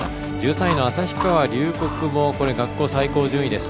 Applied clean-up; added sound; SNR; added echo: none; Chewing, mastication; 14 dB; none.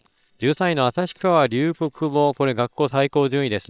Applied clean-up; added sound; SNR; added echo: neural separator model SepFormer WHAM!.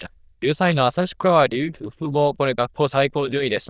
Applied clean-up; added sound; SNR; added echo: neural diffusion model UNIVERSE++.